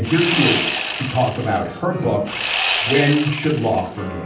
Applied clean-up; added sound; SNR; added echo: none; Sawing; 4 dB; reverberation time 0.6 s.